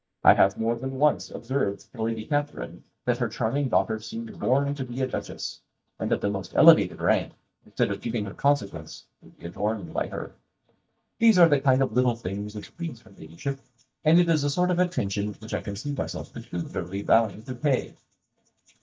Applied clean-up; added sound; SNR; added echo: neural mask model DeepFilterNet 3.